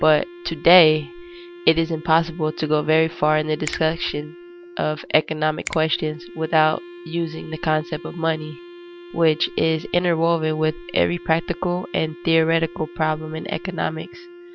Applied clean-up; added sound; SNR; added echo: none; Wind instrument, woodwind instrument + Finger snapping; 17 dB; none.